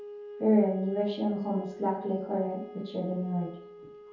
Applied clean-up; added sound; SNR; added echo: none; Wind instrument, woodwind instrument; 15 dB; reverberation time 0.6 s.